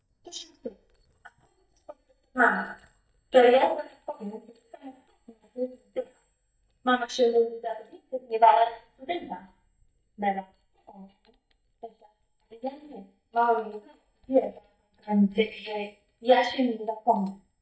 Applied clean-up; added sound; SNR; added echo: neural mask model DeepFilterNet 3.